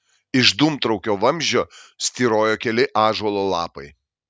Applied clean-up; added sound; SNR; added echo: none; none; none; none.